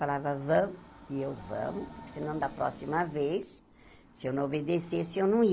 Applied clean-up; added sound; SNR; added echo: none; Train; 20 dB; none.